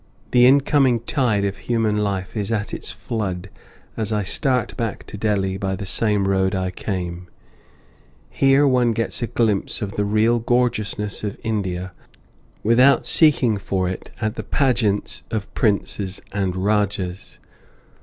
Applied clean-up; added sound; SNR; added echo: none; none; none; none.